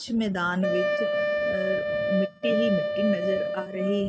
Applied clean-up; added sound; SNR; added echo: neural mask model RNNoise.